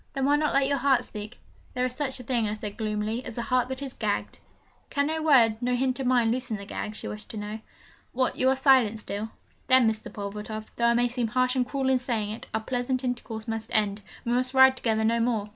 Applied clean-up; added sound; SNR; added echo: none; none; none; none.